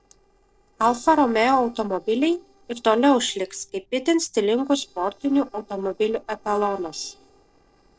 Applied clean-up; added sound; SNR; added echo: neural separator model SepFormer DNS4.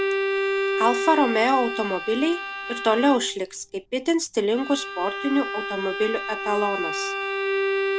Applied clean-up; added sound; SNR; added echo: none; Bowed string instrument; 3 dB; none.